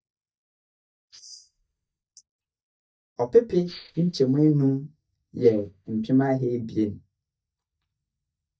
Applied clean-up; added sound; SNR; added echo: neural mask model DeepFilterNet 3.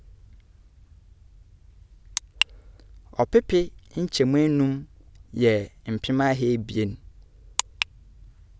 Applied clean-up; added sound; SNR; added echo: none; none; none; none.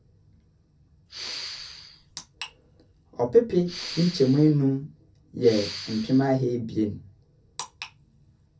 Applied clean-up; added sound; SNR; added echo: none; Respiratory sounds; 12 dB; reverberation time 0.3 s.